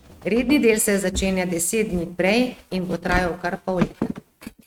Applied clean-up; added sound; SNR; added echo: neural mask model RNNoise.